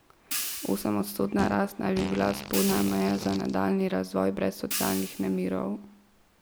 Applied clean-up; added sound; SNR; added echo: none; Hi-hat + Fart; 9 dB; none.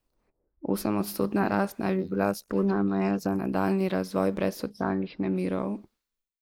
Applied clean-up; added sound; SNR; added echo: neural mask model Resemble Enhance denoiser.